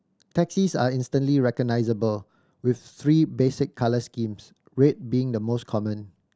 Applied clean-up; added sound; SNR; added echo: none; none; none; none.